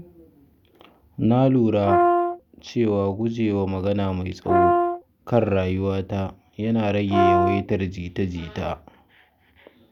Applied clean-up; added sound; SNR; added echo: none; Brass instrument; -2 dB; none.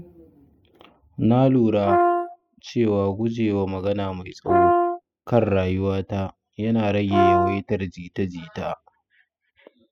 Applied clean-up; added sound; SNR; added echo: classical method spectral subtraction.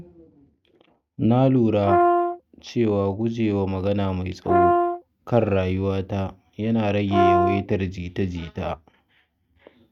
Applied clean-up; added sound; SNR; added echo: neural mask model RNNoise.